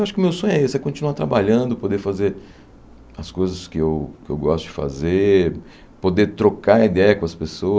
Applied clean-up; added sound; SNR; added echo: none; none; none; none.